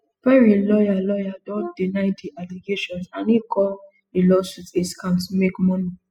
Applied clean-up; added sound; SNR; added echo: classical method spectral subtraction.